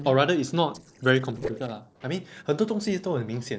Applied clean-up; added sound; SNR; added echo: neural separator model SepFormer DNS4.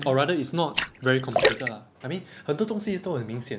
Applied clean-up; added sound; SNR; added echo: none; Splash, splatter; 1 dB; none.